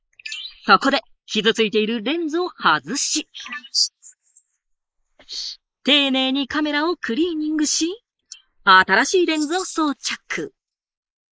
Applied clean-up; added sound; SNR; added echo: neural mask model Resemble Enhance denoiser.